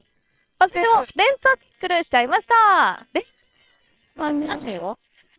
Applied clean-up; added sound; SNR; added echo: neural separator model SepFormer WHAM!.